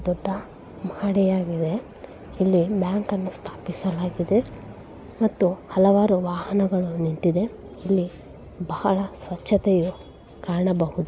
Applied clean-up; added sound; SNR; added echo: none; none; none; none.